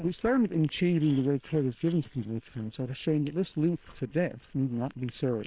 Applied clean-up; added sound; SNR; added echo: neural separator model SepFormer WHAM!.